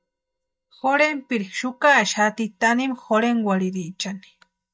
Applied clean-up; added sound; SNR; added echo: neural mask model DeepFilterNet 3.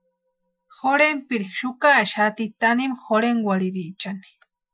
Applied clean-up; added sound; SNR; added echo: classical method Wiener filter.